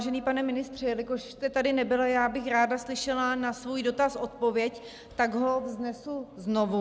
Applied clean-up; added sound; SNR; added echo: none; none; none; none.